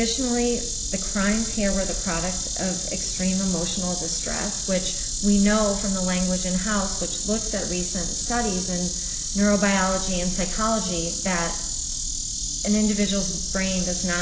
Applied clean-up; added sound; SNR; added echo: none; Insect; 4 dB; none.